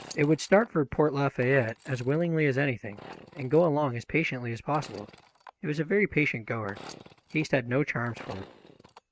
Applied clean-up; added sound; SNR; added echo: neural mask model RNNoise.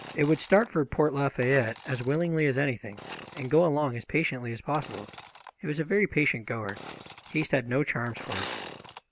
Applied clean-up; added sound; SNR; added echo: none; Sawing / Engine; 15 dB; none.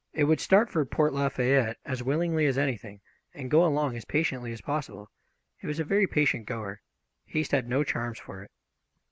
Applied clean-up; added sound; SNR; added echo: none; none; none; none.